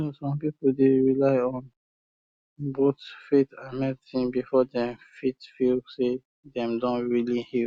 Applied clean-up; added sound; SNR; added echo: none; none; none; none.